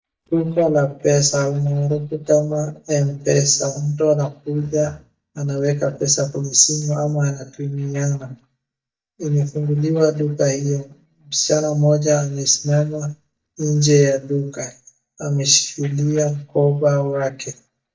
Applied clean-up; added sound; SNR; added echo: neural mask model DeepFilterNet 3.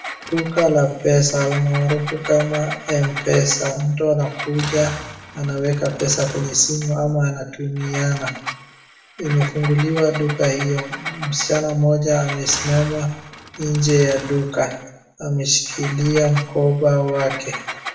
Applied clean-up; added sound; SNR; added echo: none; Engine; 12 dB; reverberation time 0.7 s.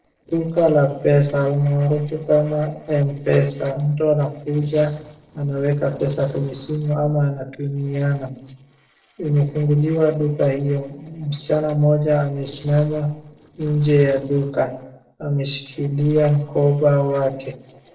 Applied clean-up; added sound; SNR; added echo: neural separator model SepFormer DNS4.